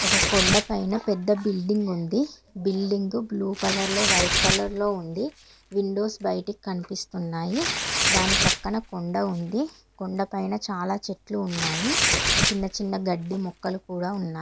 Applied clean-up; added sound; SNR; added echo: none; Tearing; 1 dB; none.